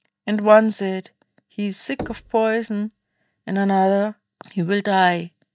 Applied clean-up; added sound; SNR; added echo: neural mask model DeepFilterNet 3.